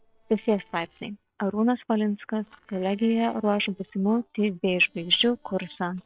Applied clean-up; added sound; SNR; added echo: neural separator model SepFormer DNS4.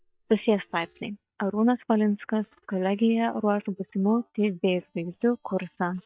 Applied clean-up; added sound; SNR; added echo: neural mask model DeepFilterNet 3.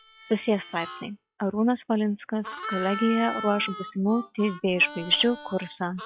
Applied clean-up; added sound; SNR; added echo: classical method log-MMSE.